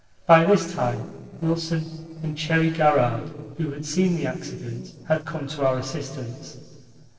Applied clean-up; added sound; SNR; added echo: neural separator model SepFormer DNS4.